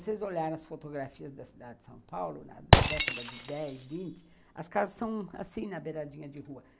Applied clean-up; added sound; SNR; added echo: none; Shatter; -5 dB; none.